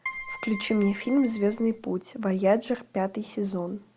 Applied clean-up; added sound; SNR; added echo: none; Keyboard (musical); 12 dB; none.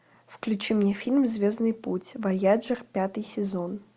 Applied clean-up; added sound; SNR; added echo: none; none; none; none.